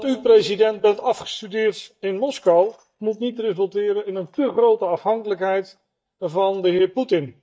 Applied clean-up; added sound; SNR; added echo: neural mask model DeepFilterNet 3.